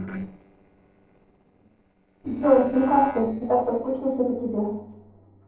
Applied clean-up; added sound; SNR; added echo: neural separator model SepFormer DNS4.